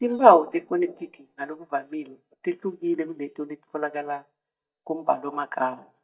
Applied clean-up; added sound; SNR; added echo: neural mask model DeepFilterNet 3.